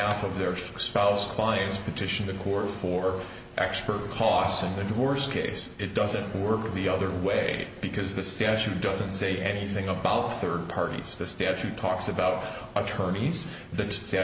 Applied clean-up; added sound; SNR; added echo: none; none; none; none.